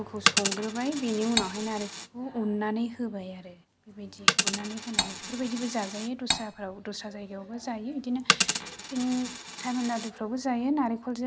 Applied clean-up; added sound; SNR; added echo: none; Cutlery, silverware + Coin (dropping); 1 dB; none.